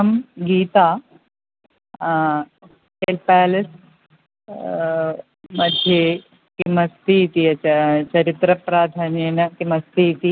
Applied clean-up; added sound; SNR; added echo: none; none; none; none.